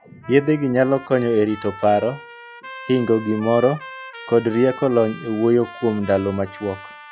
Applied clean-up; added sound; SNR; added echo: classical method log-MMSE.